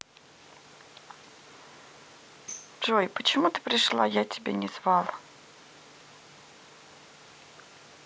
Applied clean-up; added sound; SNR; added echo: none; Tambourine; 18 dB; none.